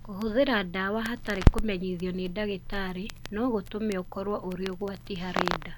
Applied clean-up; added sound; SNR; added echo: none; Crackle; 1 dB; none.